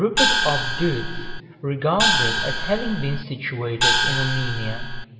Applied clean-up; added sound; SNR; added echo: none; Gong; -3 dB; reverberation time 2.6 s.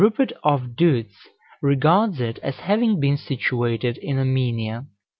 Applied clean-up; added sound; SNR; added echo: none; none; none; none.